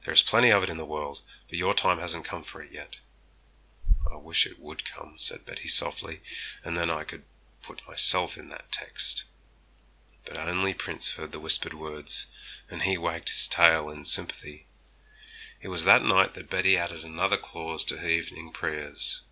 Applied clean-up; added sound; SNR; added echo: none; none; none; none.